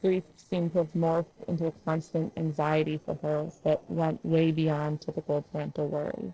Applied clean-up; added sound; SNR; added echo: neural separator model SepFormer DNS4.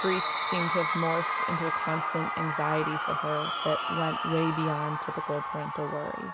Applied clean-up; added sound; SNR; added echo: none; Crowd / Cheering; -1 dB; none.